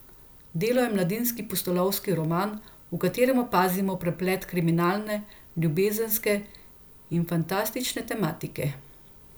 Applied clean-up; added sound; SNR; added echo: none; none; none; none.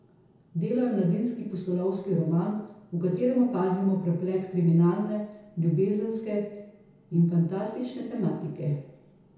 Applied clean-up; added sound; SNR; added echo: none; none; none; reverberation time 1.0 s.